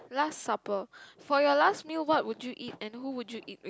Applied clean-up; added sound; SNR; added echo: none; none; none; none.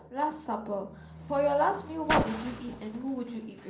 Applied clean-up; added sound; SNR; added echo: none; Car; 6 dB; reverberation time 0.6 s.